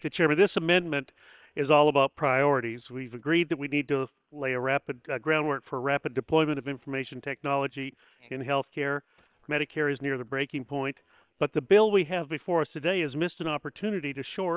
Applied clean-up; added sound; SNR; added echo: neural separator model SepFormer WHAM!.